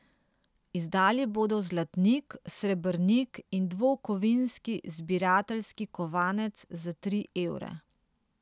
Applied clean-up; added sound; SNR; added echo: none; none; none; none.